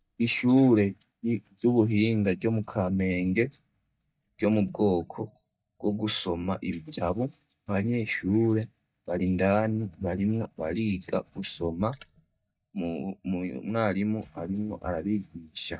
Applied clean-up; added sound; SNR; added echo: neural mask model DeepFilterNet 3.